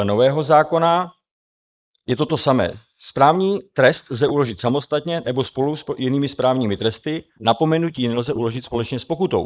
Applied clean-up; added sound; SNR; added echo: neural mask model Resemble Enhance denoiser.